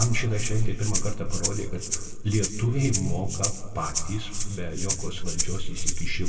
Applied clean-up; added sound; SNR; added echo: none; Rattle (instrument); 9 dB; reverberation time 2.2 s.